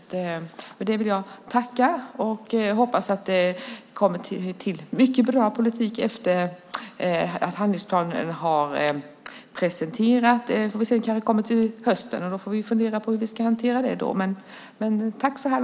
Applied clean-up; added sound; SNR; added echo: none; none; none; none.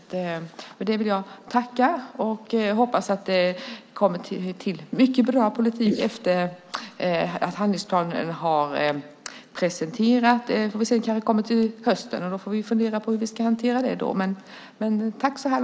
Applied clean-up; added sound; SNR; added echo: neural mask model Resemble Enhance denoiser.